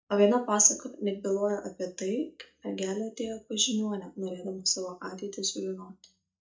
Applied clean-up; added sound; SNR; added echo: neural mask model DeepFilterNet 3.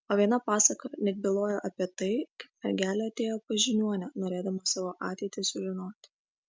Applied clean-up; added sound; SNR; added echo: none; none; none; none.